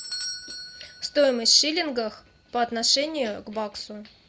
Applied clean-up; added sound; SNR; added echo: none; Bell / Doorbell; 15 dB; none.